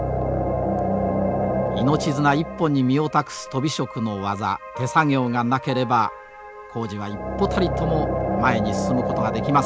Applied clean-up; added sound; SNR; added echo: none; none; none; none.